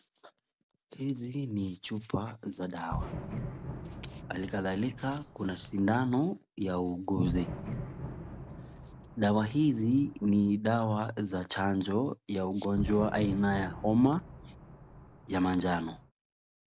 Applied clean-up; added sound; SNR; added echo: none; Fireworks; 10 dB; none.